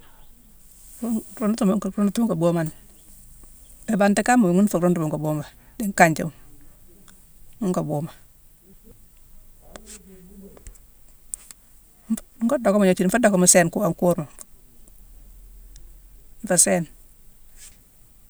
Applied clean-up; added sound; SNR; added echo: none; none; none; none.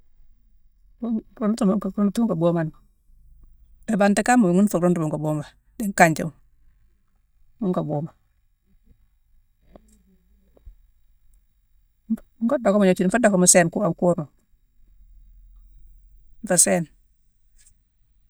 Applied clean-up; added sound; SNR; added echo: neural mask model DeepFilterNet 3.